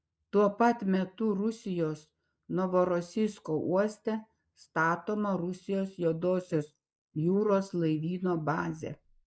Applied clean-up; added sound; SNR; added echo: neural mask model Resemble Enhance denoiser.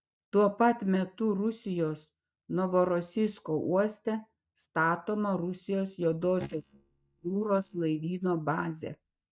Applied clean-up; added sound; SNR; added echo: neural mask model DeepFilterNet 3.